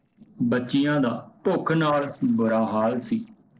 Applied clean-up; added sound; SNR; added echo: neural separator model SepFormer DNS4.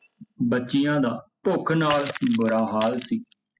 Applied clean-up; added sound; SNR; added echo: classical method spectral subtraction.